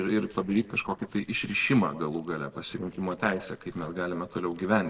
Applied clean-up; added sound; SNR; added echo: neural separator model SepFormer DNS4.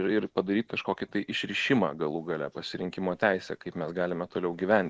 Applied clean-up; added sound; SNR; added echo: none; none; none; none.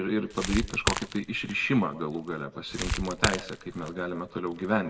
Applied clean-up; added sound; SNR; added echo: none; Crackle; 5 dB; reverberation time 0.9 s.